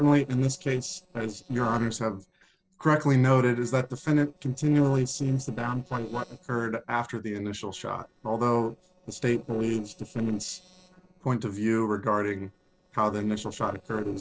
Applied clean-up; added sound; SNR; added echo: neural separator model SepFormer DNS4.